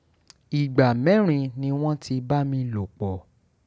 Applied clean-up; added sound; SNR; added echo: none; none; none; none.